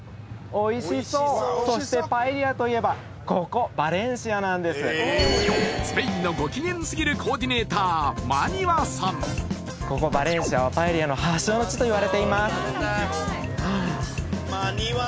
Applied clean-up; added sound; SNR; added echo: none; Train; 17 dB; none.